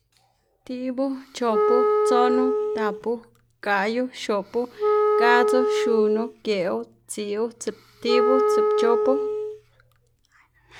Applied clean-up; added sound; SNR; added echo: none; Wind instrument, woodwind instrument; -3 dB; none.